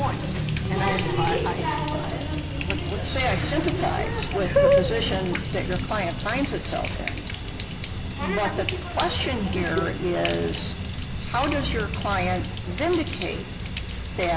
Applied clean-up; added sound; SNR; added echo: none; Water tap, faucet; -1 dB; none.